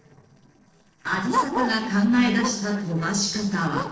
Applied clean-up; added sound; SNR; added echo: neural separator model SepFormer DNS4.